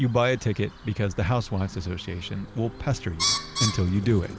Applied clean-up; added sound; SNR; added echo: none; Bird; 8 dB; none.